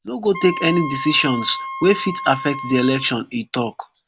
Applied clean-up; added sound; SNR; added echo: none; Wind instrument, woodwind instrument; 10 dB; none.